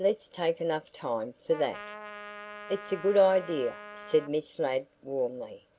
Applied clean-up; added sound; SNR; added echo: none; Trumpet; 15 dB; none.